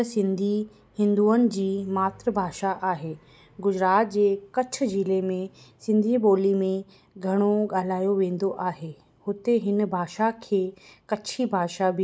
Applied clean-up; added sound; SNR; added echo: none; none; none; none.